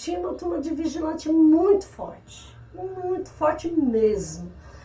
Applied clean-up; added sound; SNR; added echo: none; none; none; reverberation time 0.2 s.